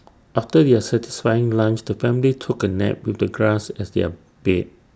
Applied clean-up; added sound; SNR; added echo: none; none; none; none.